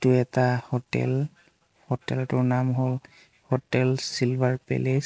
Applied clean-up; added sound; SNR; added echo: none; none; none; none.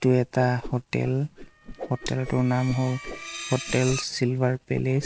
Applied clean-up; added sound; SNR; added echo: none; Screech + Whoosh, swoosh, swish; 13 dB; none.